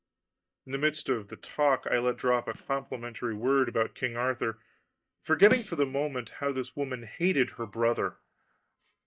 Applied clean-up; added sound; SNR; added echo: neural mask model DeepFilterNet 3.